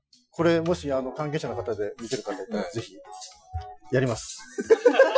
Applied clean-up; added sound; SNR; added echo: classical method Wiener filter.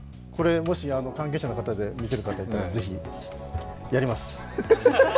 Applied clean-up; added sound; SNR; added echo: none; Cutlery, silverware; 20 dB; none.